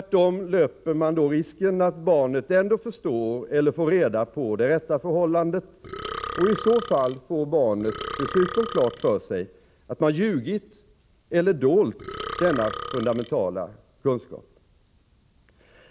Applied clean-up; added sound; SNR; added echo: none; Burping, eructation; 10 dB; none.